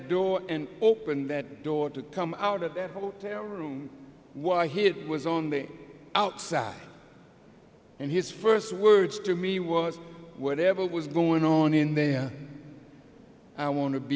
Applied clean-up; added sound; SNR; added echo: none; none; none; none.